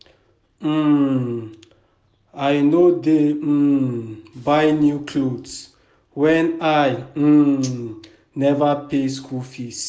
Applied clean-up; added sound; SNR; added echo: none; none; none; none.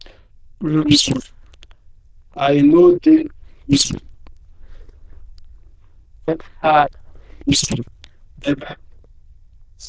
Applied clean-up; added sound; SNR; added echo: neural diffusion model UNIVERSE++.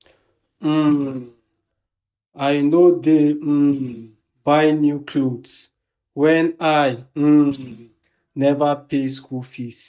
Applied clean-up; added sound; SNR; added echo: neural mask model DeepFilterNet 3.